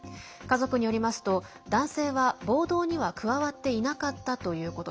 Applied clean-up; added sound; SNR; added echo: none; none; none; none.